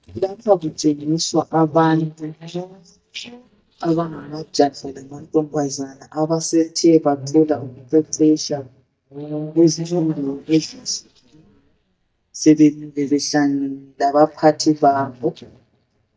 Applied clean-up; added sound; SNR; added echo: neural mask model DeepFilterNet 3.